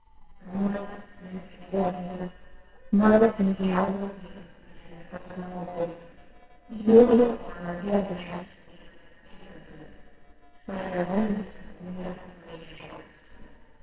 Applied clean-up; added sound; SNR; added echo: neural separator model SepFormer WHAMR!.